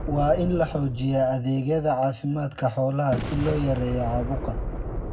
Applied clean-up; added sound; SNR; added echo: none; Boom; 7 dB; reverberation time 0.3 s.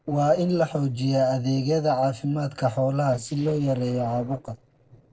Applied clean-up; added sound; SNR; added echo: neural separator model SepFormer DNS4.